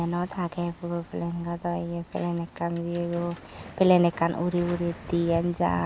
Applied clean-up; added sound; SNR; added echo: none; Hammer; 19 dB; none.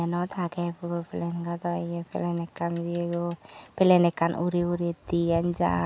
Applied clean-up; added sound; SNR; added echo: none; none; none; none.